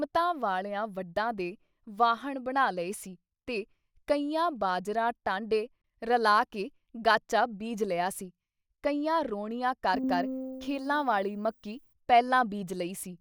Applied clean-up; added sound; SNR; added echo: neural mask model DeepFilterNet 3.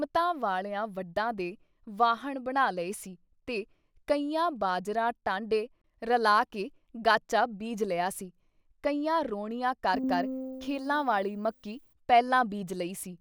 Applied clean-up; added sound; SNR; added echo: none; Piano; 7 dB; none.